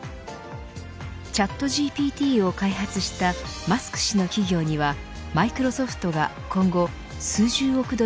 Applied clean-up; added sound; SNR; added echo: none; none; none; none.